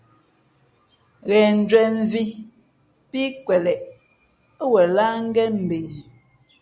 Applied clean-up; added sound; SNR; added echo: none; none; none; none.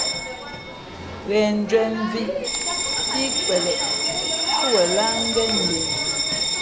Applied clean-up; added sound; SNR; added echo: none; Bell; -1 dB; none.